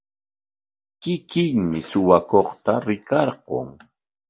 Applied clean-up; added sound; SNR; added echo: none; none; none; none.